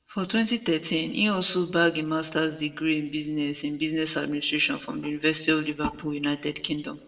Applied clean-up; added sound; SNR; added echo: none; none; none; reverberation time 1.1 s.